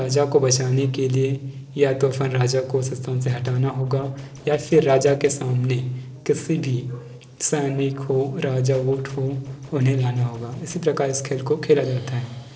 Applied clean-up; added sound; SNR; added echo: neural separator model SepFormer DNS4.